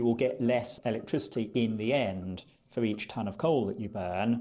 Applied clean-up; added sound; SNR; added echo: neural separator model SepFormer DNS4.